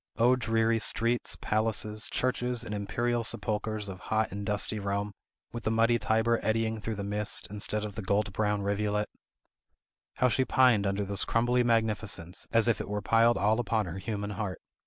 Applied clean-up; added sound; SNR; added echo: none; none; none; none.